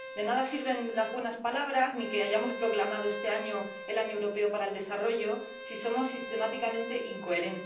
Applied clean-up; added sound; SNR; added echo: none; Bowed string instrument; 10 dB; reverberation time 0.6 s.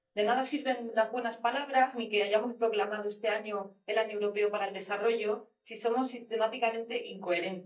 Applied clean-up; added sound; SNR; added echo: neural mask model DeepFilterNet 3.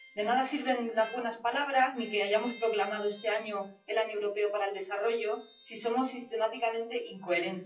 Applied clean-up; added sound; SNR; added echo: classical method WPE with log-MMSE.